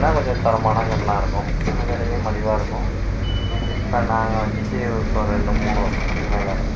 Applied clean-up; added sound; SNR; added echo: none; Bus; -4 dB; none.